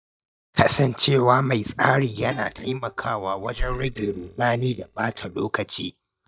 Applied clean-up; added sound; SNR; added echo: neural mask model DeepFilterNet 3.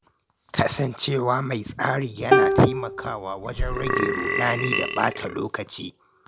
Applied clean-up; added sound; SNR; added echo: none; Plucked string instrument + Burping, eructation; -2 dB; none.